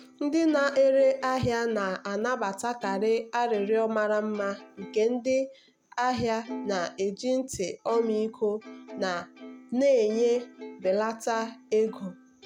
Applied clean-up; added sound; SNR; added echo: none; Plucked string instrument; 17 dB; none.